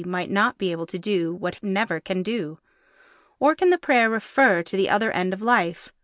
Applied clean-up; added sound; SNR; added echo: none; none; none; none.